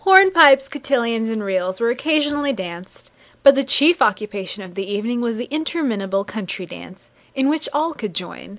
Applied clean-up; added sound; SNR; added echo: none; none; none; none.